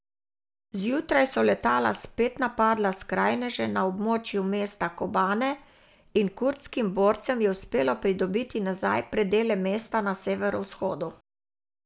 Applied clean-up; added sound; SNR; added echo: none; none; none; none.